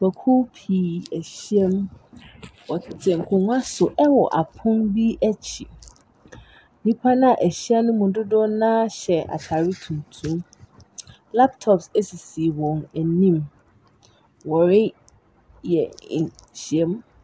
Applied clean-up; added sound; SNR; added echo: none; none; none; none.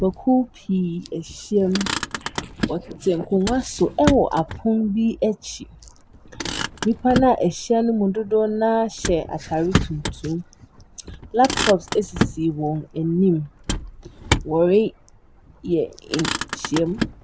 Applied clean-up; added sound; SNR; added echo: none; Motor vehicle (road); 7 dB; none.